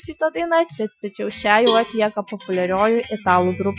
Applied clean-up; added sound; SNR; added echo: classical method Wiener filter.